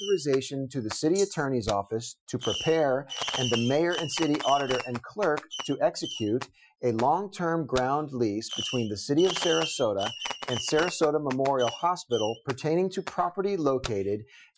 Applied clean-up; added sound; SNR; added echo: classical method Wiener filter.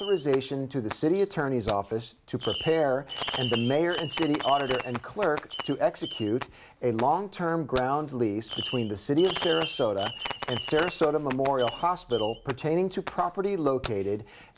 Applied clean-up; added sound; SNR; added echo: none; Fireworks + Rattle (instrument); 10 dB; none.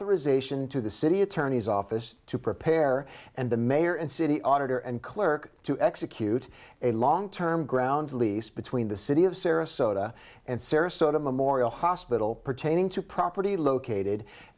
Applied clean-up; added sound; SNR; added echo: none; none; none; none.